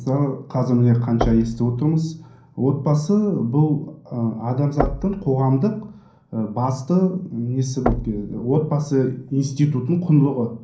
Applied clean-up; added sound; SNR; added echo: none; Knock; 11 dB; reverberation time 0.6 s.